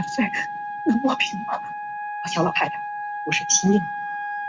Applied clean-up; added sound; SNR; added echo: none; Wind instrument, woodwind instrument; 5 dB; none.